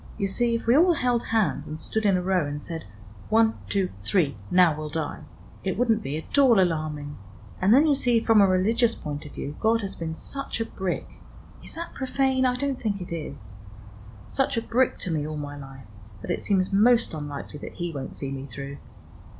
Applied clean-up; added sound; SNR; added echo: none; Insect; 15 dB; none.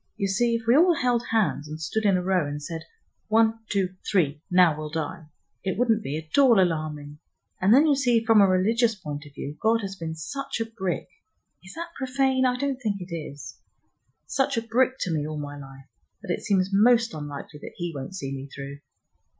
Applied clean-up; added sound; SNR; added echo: classical method Wiener filter.